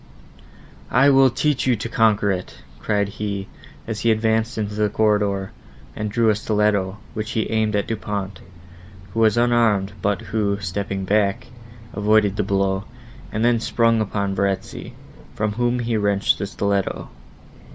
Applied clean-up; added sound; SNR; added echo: none; Train; 20 dB; none.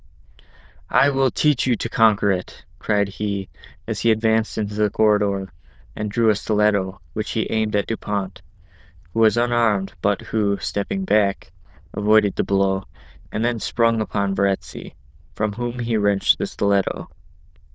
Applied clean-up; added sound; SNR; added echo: neural diffusion model UNIVERSE++.